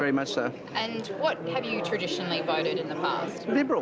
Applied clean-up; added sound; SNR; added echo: none; Engine; 18 dB; none.